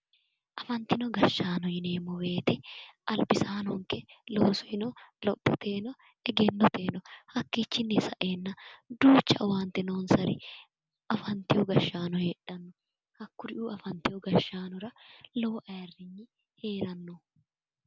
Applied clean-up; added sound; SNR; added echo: none; none; none; none.